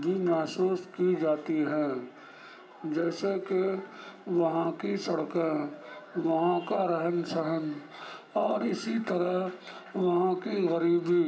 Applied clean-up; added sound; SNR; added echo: none; none; none; reverberation time 0.7 s.